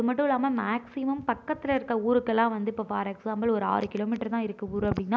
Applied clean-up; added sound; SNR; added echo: none; none; none; none.